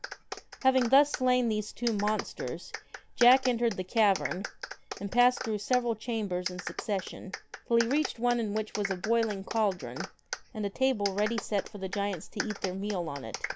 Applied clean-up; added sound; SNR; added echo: none; Clapping; 11 dB; none.